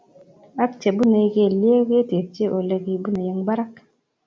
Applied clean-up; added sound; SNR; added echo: none; none; none; none.